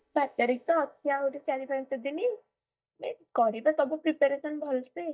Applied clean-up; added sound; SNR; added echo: neural mask model DeepFilterNet 3.